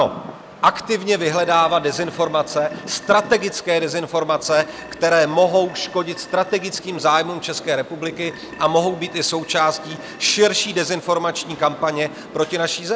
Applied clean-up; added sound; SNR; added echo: none; Rain + Burping, eructation; 17 dB; none.